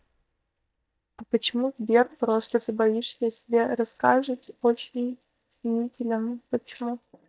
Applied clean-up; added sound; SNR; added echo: neural mask model DeepFilterNet 3.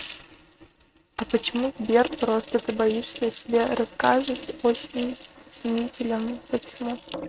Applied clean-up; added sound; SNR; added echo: neural mask model RNNoise.